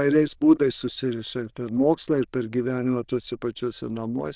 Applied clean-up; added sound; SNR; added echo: neural diffusion model UNIVERSE++.